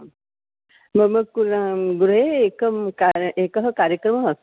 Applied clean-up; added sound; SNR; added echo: none; none; none; none.